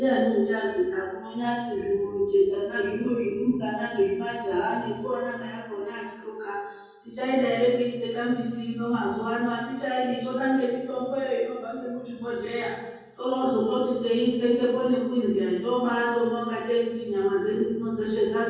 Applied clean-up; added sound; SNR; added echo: none; none; none; reverberation time 1.3 s.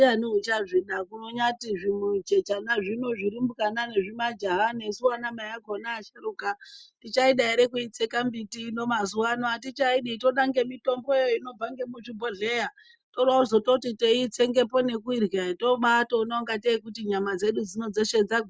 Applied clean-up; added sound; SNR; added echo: none; none; none; none.